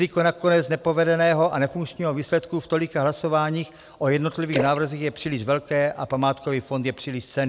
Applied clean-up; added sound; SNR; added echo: none; Splash, splatter; 11 dB; none.